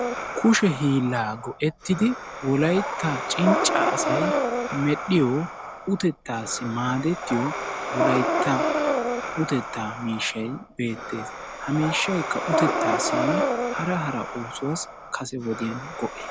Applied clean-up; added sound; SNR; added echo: none; Breathing; 2 dB; none.